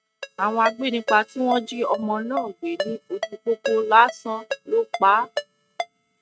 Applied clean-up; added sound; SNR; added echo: neural mask model RNNoise.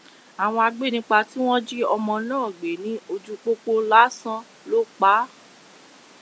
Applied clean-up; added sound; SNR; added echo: none; none; none; none.